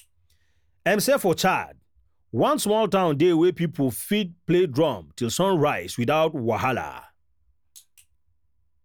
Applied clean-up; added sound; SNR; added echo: none; none; none; none.